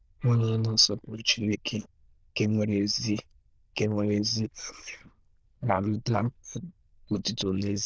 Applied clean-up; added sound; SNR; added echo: neural diffusion model UNIVERSE++.